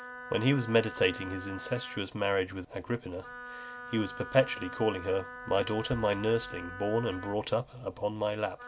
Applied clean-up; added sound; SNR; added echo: none; Wind instrument, woodwind instrument; 14 dB; none.